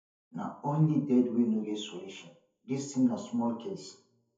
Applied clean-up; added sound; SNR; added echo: none; none; none; reverberation time 0.5 s.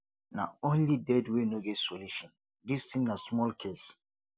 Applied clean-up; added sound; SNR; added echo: none; none; none; none.